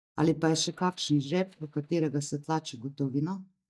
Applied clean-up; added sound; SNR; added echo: neural mask model DeepFilterNet 3.